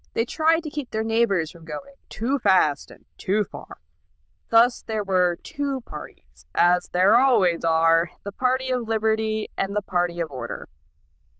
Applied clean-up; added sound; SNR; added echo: neural diffusion model UNIVERSE++.